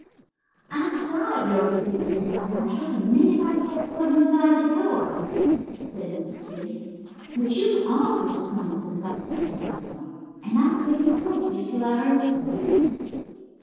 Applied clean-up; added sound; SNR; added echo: neural separator model SepFormer DNS4.